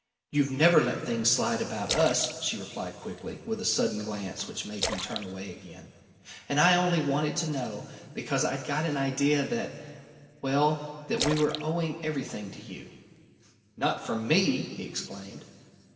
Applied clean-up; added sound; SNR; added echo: none; Splash, splatter; 9 dB; reverberation time 3.0 s.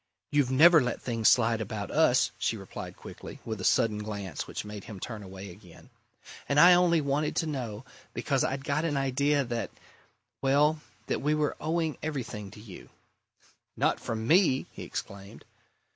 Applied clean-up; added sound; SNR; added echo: none; none; none; none.